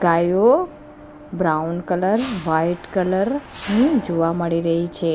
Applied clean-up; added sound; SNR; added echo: none; Mechanisms; 17 dB; none.